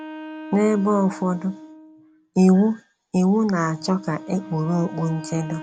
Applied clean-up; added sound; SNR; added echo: none; Wind instrument, woodwind instrument; 17 dB; none.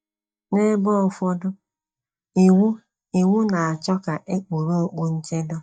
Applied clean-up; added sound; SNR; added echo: neural mask model DeepFilterNet 3.